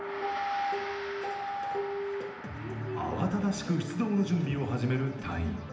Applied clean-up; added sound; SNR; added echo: none; Gong; 12 dB; reverberation time 0.8 s.